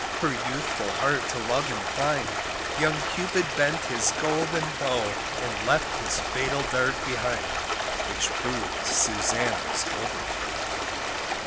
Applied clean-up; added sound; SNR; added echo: none; Stream; 0 dB; none.